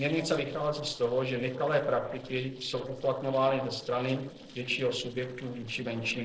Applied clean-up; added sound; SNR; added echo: neural separator model SepFormer DNS4.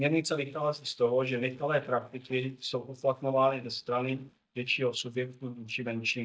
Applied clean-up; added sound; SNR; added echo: neural mask model DeepFilterNet 3.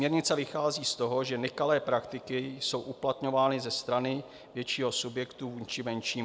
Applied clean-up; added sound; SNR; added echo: none; none; none; none.